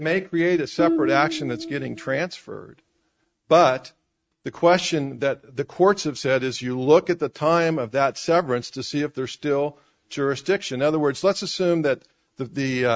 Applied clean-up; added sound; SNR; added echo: neural mask model RNNoise.